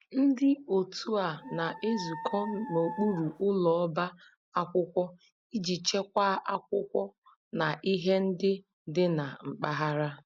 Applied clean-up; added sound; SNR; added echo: none; Dog; 11 dB; none.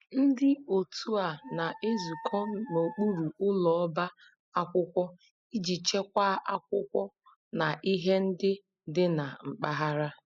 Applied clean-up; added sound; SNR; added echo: classical method spectral subtraction.